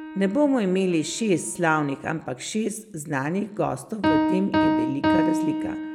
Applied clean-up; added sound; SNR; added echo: none; Piano; 2 dB; none.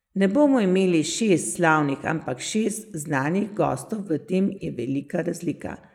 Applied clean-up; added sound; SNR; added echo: neural mask model Resemble Enhance denoiser.